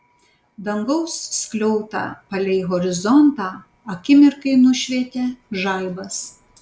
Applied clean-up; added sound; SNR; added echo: none; none; none; none.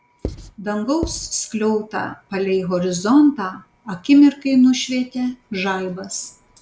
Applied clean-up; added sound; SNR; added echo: none; Writing; 11 dB; none.